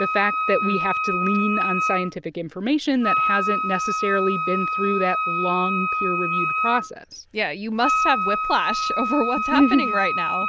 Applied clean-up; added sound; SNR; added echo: none; Wind instrument, woodwind instrument; 0 dB; none.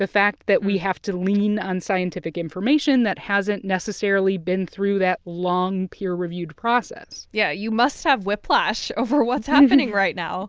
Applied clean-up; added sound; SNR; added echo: none; none; none; none.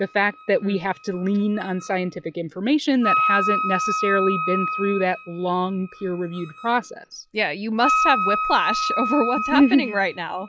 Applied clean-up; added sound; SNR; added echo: classical method log-MMSE.